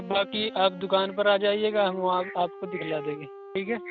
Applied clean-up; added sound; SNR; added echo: none; Wind instrument, woodwind instrument; 15 dB; none.